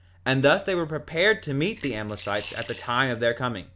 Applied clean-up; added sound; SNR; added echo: none; Coin (dropping) / Glass; 12 dB; none.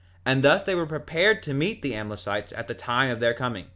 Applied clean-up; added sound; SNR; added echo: none; none; none; none.